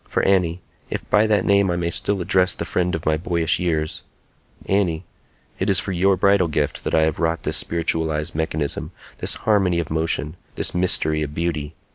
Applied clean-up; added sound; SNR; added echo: none; none; none; none.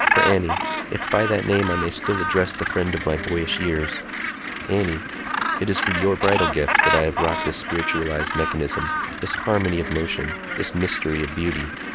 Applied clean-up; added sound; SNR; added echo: none; Gull, seagull; 1 dB; none.